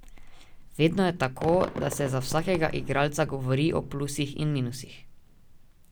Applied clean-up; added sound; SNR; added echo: none; Fireworks; 16 dB; none.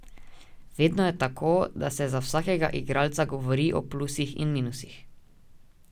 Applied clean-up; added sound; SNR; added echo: none; none; none; none.